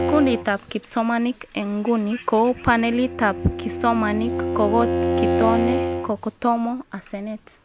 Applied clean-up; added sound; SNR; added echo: none; Bowed string instrument; 4 dB; none.